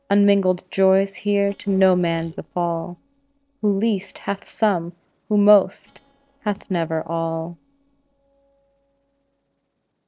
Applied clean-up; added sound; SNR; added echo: neural separator model SepFormer DNS4.